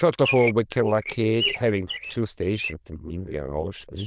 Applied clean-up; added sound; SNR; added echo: neural diffusion model UNIVERSE++.